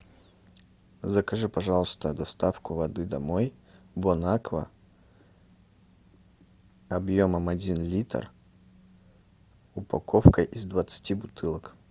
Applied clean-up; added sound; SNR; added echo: none; none; none; none.